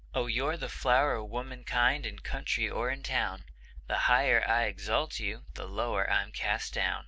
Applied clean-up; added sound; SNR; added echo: none; none; none; none.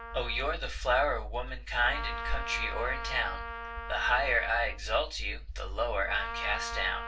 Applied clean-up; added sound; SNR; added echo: none; Trumpet; 10 dB; reverberation time 0.2 s.